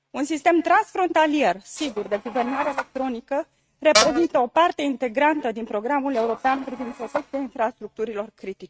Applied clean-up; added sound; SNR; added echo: neural mask model RNNoise.